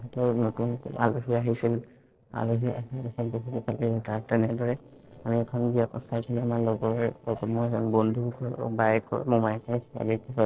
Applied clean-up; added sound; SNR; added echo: neural separator model SepFormer DNS4.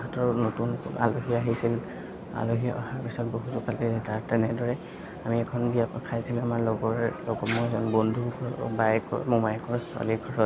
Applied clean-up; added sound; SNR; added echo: none; none; none; none.